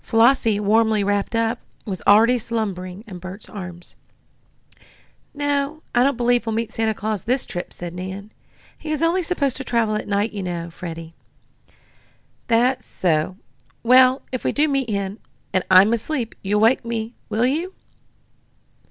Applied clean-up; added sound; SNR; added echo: none; none; none; none.